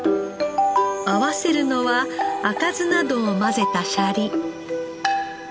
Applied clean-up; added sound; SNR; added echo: none; none; none; none.